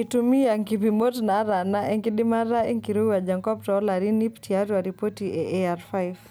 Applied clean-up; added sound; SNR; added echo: none; none; none; none.